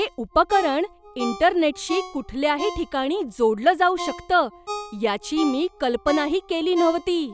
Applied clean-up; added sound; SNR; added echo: none; Ringtone; 13 dB; none.